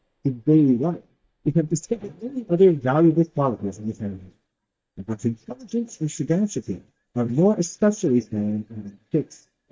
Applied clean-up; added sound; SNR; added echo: neural mask model DeepFilterNet 3.